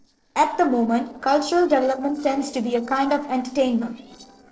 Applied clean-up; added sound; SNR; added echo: neural separator model SepFormer DNS4.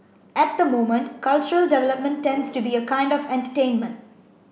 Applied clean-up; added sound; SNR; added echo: none; none; none; none.